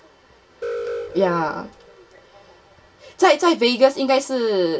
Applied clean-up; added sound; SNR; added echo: none; Alarm; 11 dB; reverberation time 0.2 s.